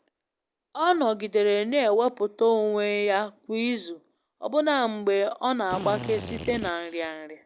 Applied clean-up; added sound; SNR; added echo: none; Drill; 10 dB; none.